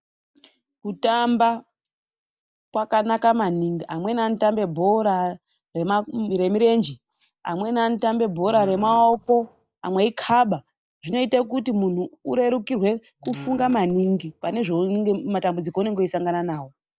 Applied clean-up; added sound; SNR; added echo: neural mask model DeepFilterNet 3.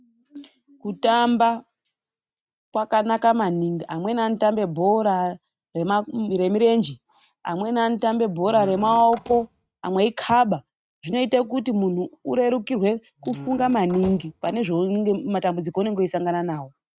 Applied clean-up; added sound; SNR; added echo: neural mask model RNNoise.